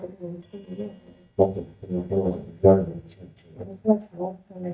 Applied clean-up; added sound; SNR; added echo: neural mask model DeepFilterNet 3.